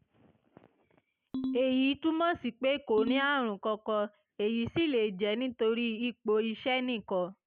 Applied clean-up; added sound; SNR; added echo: none; Ringtone; 7 dB; none.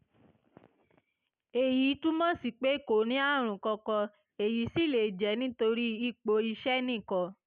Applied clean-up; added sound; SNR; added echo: none; none; none; none.